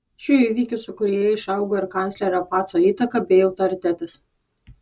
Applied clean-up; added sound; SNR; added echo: none; none; none; none.